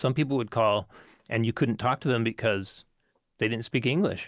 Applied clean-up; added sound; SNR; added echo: none; none; none; none.